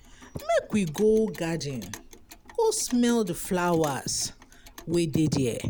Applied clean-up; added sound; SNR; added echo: none; Clock + Wind; 19 dB; none.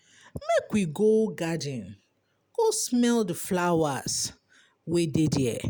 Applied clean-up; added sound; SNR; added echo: none; none; none; none.